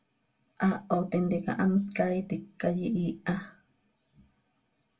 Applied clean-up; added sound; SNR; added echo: none; none; none; reverberation time 0.2 s.